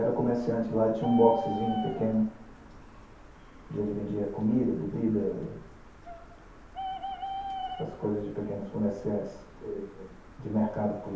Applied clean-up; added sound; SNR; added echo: none; Bird; 11 dB; reverberation time 0.6 s.